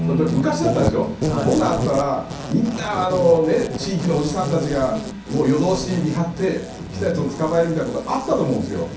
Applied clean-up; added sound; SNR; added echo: none; Insect; 8 dB; reverberation time 0.6 s.